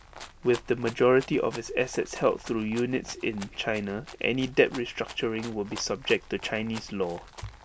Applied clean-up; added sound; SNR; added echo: none; Rattle (instrument); 18 dB; none.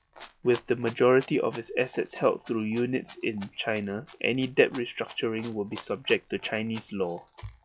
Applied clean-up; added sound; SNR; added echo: classical method log-MMSE.